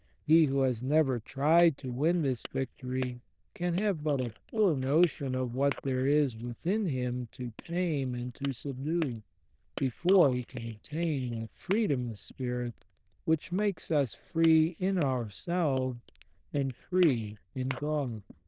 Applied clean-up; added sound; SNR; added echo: neural diffusion model UNIVERSE++.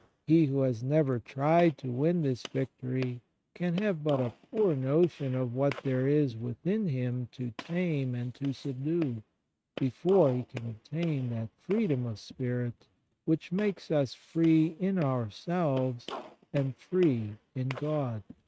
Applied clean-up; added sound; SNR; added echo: neural mask model RNNoise.